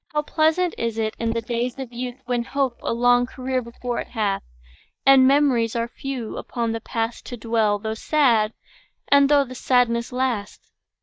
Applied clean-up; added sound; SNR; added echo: neural mask model DeepFilterNet 3.